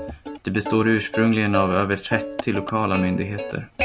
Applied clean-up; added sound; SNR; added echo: none; Plucked string instrument; 9 dB; none.